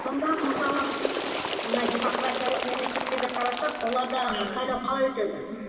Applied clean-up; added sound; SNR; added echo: none; Bird; 3 dB; reverberation time 2.7 s.